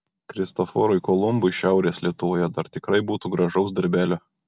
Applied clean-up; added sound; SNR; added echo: none; none; none; none.